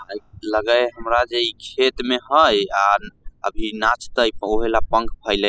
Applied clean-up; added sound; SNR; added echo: classical method spectral subtraction.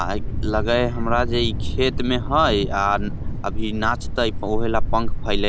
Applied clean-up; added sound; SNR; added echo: none; Thunder; -1 dB; none.